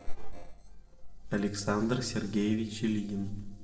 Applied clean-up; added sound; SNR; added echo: neural separator model SepFormer DNS4.